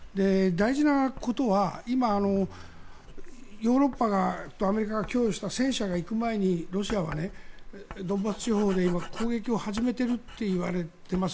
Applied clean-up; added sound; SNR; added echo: none; Writing; 13 dB; none.